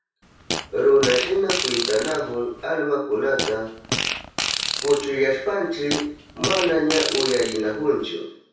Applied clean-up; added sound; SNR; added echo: none; Fart; 5 dB; reverberation time 0.6 s.